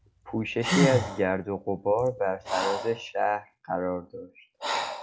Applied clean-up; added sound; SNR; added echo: none; Breathing; 4 dB; none.